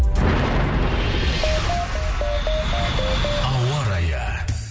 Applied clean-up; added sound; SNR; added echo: none; none; none; none.